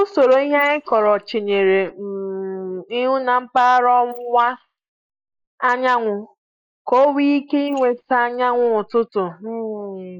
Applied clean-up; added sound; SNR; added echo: neural mask model Resemble Enhance denoiser.